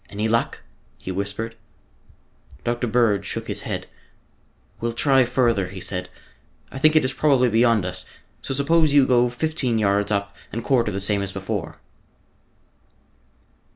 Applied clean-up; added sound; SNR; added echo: none; none; none; none.